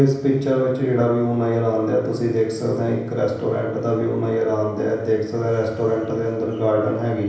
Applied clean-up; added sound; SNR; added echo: none; none; none; reverberation time 0.9 s.